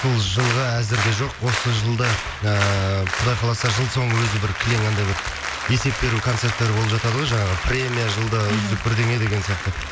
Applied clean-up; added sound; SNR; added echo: none; Applause; 7 dB; none.